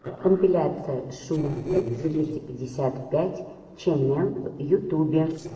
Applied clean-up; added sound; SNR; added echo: neural separator model SepFormer DNS4.